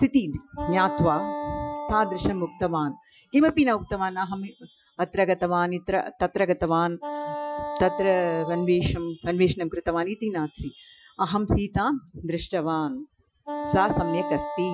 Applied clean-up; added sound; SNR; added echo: classical method Wiener filter.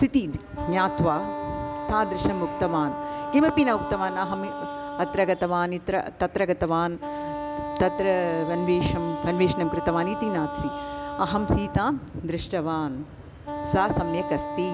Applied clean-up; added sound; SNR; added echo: none; Wind instrument, woodwind instrument; 7 dB; none.